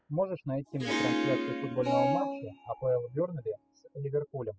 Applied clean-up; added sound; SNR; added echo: classical method spectral subtraction.